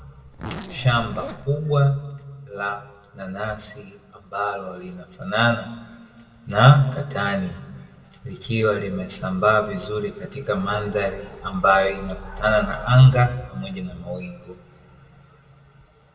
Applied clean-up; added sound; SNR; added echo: none; Zipper (clothing); 13 dB; reverberation time 1.4 s.